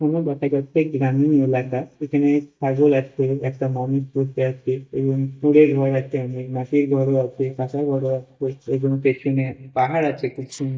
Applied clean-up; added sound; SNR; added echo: neural mask model DeepFilterNet 3.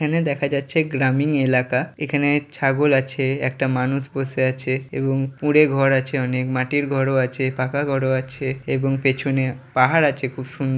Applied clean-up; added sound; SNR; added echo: none; none; none; none.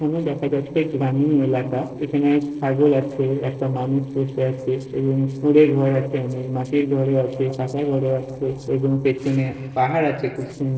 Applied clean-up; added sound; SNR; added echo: neural separator model SepFormer DNS4.